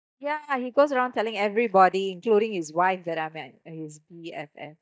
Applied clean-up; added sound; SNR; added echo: neural mask model DeepFilterNet 3.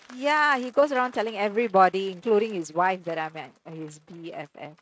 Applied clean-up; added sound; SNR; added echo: neural mask model RNNoise.